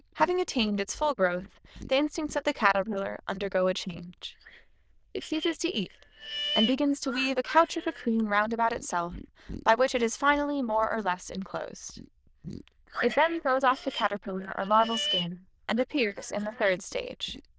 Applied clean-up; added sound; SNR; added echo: neural diffusion model UNIVERSE++.